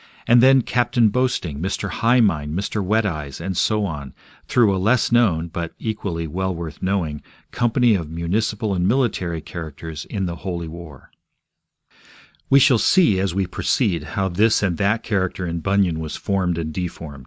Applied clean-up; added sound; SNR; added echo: none; none; none; none.